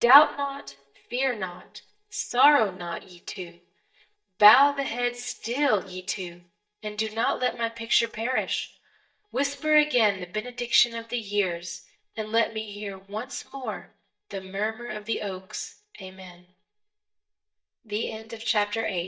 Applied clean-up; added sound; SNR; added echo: neural mask model DeepFilterNet 3.